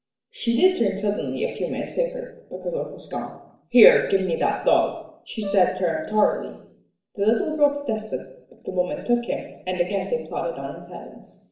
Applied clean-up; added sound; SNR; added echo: neural separator model SepFormer DNS4.